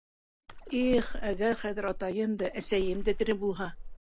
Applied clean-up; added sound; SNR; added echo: none; Splash, splatter; 6 dB; none.